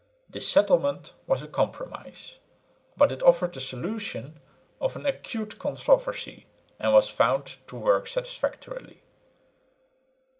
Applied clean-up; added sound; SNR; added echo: none; none; none; none.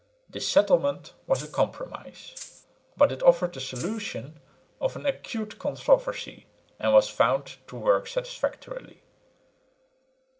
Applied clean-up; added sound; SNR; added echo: none; Rattle (instrument); 15 dB; none.